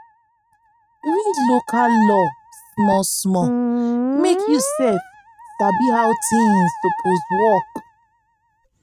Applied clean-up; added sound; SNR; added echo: neural mask model RNNoise.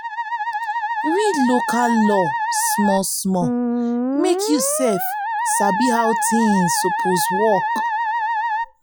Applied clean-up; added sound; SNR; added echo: classical method log-MMSE.